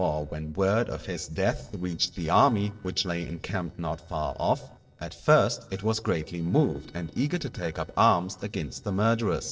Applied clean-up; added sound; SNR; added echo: neural separator model SepFormer DNS4.